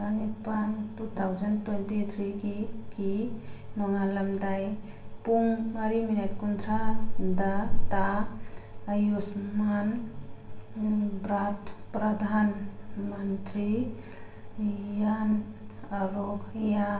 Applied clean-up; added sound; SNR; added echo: none; none; none; reverberation time 0.8 s.